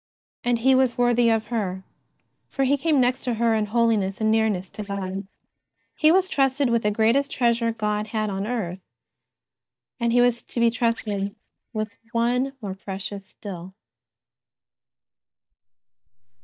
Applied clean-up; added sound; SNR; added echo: neural mask model DeepFilterNet 3.